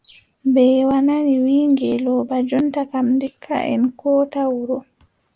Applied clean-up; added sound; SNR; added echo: none; none; none; none.